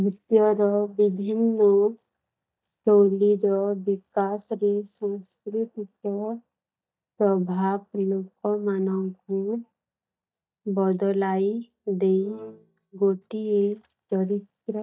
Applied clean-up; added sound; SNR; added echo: neural mask model DeepFilterNet 3.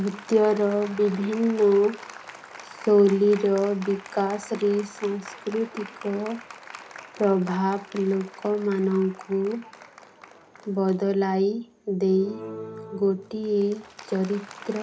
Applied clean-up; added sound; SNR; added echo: none; Applause; 18 dB; reverberation time 0.3 s.